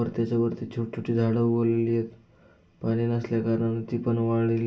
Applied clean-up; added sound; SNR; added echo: none; none; none; reverberation time 0.3 s.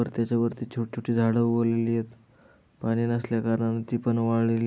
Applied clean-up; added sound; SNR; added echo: none; none; none; none.